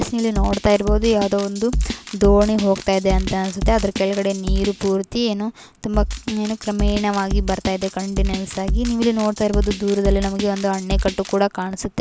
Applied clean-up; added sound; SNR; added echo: none; Drum kit; 4 dB; none.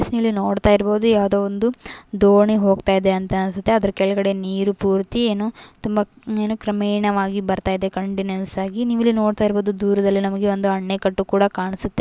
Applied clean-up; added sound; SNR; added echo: none; none; none; none.